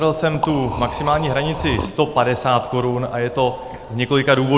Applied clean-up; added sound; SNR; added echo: none; Liquid; 12 dB; none.